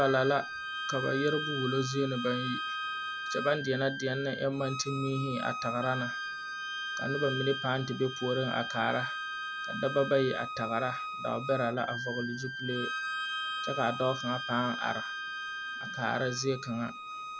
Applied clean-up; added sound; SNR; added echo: none; Bowed string instrument + Wind instrument, woodwind instrument; 5 dB; none.